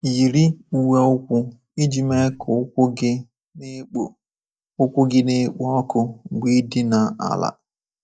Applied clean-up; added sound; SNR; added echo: neural mask model DeepFilterNet 3.